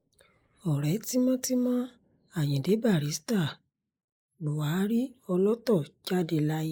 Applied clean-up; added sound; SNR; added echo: neural mask model Resemble Enhance denoiser.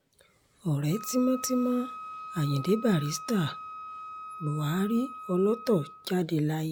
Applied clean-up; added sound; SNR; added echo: none; Wind instrument, woodwind instrument; 13 dB; none.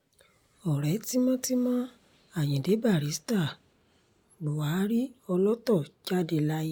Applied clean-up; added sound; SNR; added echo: none; none; none; none.